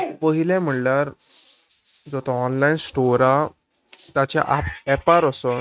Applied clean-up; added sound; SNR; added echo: neural mask model RNNoise.